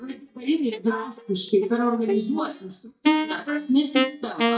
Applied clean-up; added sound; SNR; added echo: neural mask model DeepFilterNet 3.